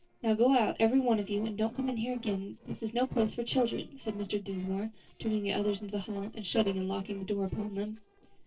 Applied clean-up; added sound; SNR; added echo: neural separator model SepFormer DNS4.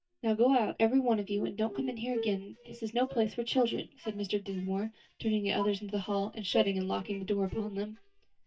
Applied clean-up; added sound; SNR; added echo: neural mask model DeepFilterNet 3.